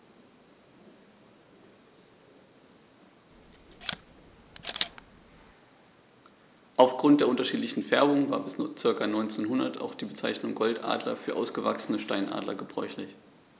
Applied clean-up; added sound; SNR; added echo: none; Camera; 11 dB; none.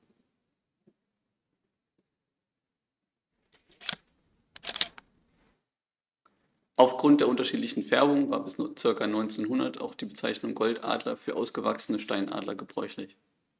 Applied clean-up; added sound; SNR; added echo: neural mask model RNNoise.